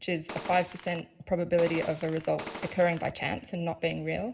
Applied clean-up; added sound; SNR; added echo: none; Gunshot, gunfire; 12 dB; reverberation time 0.4 s.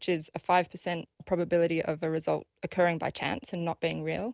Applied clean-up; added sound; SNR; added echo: none; none; none; none.